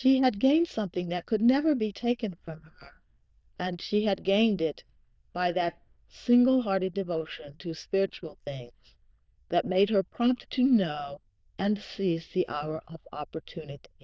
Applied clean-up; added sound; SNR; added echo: neural diffusion model UNIVERSE++.